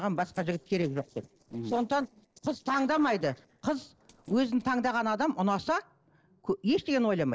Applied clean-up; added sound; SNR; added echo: neural separator model SepFormer DNS4.